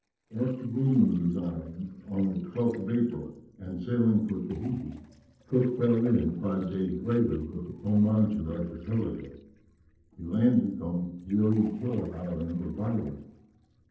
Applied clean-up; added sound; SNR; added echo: neural separator model SepFormer DNS4.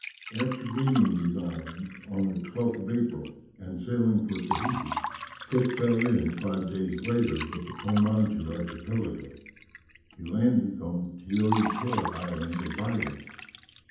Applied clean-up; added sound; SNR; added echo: none; Liquid; 10 dB; reverberation time 0.8 s.